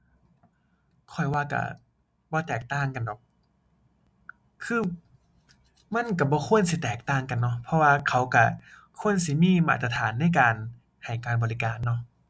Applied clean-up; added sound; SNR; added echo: none; none; none; none.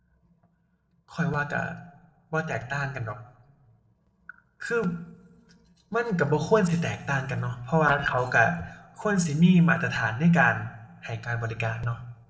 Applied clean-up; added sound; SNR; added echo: neural separator model SepFormer DNS4.